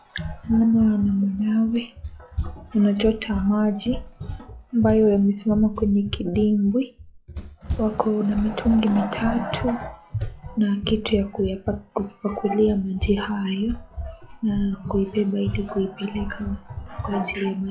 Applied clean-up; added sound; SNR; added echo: classical method log-MMSE.